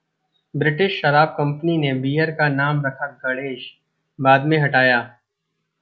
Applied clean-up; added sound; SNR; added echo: none; none; none; none.